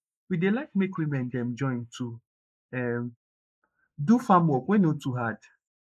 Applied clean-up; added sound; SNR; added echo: neural mask model Resemble Enhance denoiser.